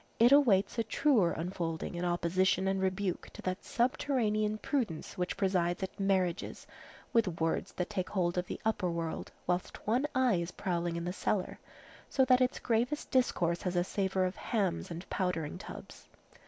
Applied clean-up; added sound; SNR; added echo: none; none; none; none.